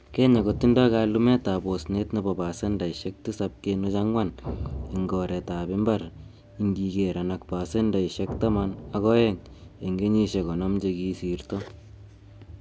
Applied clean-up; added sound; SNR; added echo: none; Explosion; 15 dB; none.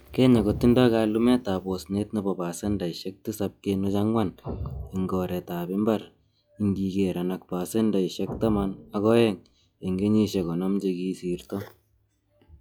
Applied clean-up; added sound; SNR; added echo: classical method log-MMSE.